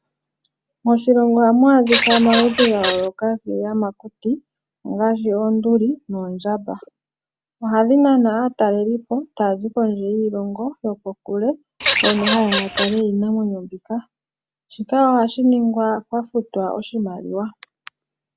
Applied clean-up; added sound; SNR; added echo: none; Bird vocalization, bird call, bird song / Fowl; 1 dB; none.